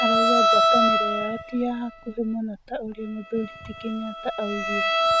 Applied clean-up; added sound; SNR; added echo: none; Bowed string instrument; -5 dB; none.